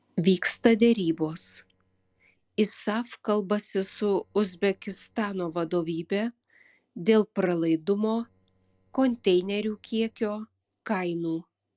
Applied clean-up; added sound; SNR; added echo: neural separator model SepFormer DNS4.